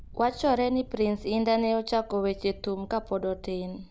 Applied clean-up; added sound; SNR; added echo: none; Engine; 19 dB; none.